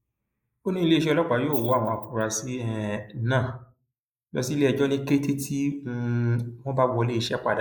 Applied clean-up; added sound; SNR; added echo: neural mask model Resemble Enhance denoiser.